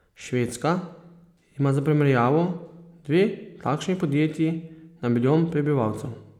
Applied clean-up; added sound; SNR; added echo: none; none; none; none.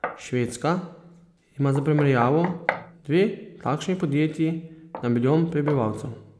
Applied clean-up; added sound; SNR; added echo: none; Knock; 13 dB; none.